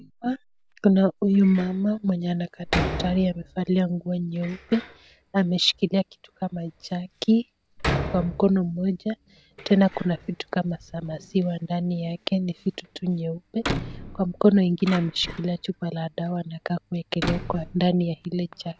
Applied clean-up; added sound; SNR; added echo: none; Door; 11 dB; none.